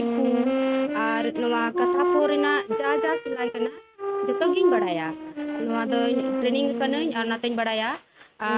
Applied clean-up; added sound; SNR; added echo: neural mask model RNNoise.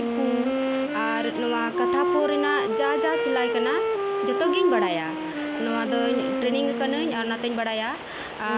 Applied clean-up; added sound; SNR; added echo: none; Wind instrument, woodwind instrument; -1 dB; none.